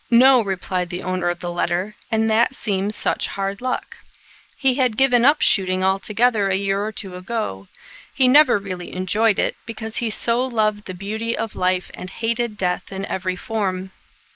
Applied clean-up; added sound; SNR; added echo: neural mask model Resemble Enhance denoiser.